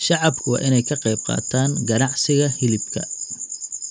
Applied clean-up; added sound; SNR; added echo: none; none; none; none.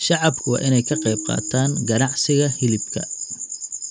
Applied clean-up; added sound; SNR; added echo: none; Tabla; 15 dB; none.